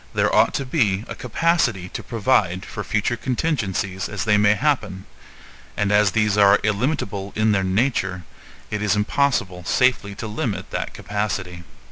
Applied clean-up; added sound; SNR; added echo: none; none; none; none.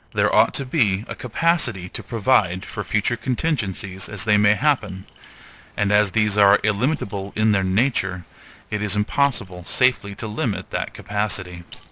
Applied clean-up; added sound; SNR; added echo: neural separator model SepFormer DNS4.